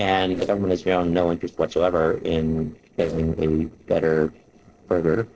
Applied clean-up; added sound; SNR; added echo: neural separator model SepFormer DNS4.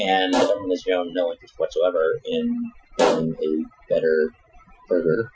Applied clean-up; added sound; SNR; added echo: classical method Wiener filter.